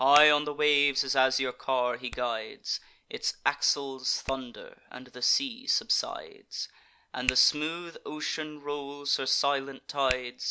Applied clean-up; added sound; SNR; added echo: none; Hands; 16 dB; none.